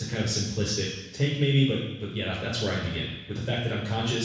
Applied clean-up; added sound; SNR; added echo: none; none; none; reverberation time 1.1 s.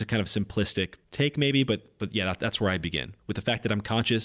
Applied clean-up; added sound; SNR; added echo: none; none; none; none.